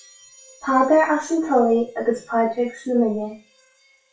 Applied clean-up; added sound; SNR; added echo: classical method WPE with log-MMSE.